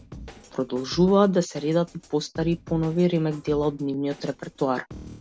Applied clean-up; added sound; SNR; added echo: none; Drum kit; 19 dB; none.